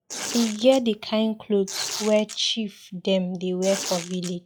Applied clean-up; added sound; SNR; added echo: classical method log-MMSE.